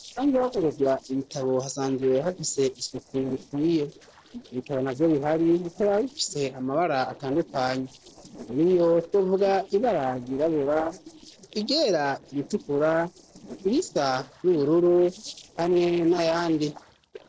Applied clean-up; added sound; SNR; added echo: neural separator model SepFormer DNS4.